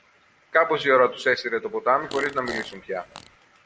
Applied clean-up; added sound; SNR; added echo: none; Fart; 15 dB; none.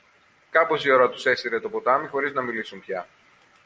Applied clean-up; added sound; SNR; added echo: none; none; none; none.